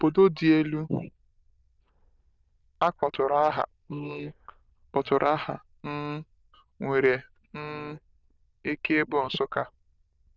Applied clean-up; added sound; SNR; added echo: neural diffusion model UNIVERSE++.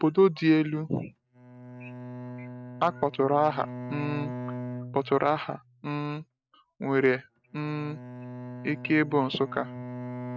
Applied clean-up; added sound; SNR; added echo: neural mask model RNNoise.